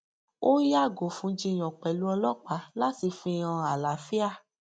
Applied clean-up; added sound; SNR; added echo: none; none; none; none.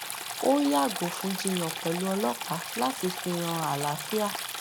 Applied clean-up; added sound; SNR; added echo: none; Stream; 6 dB; none.